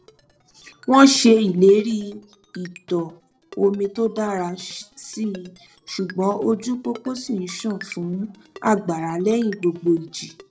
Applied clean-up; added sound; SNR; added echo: neural separator model SepFormer DNS4.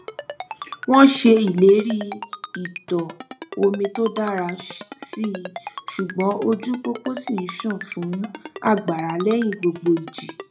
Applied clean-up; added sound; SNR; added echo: none; Ringtone; 14 dB; reverberation time 0.2 s.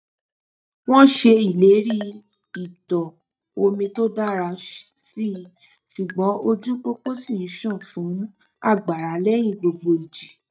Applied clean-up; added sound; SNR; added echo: neural mask model DeepFilterNet 3.